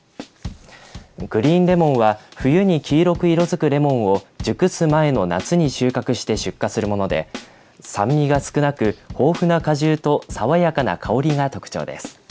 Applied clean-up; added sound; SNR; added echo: none; Drum kit; 18 dB; none.